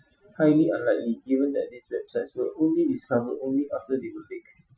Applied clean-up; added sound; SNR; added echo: classical method Wiener filter.